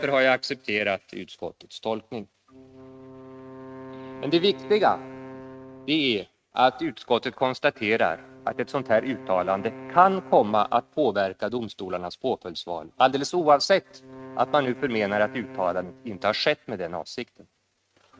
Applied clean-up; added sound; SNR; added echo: neural mask model RNNoise.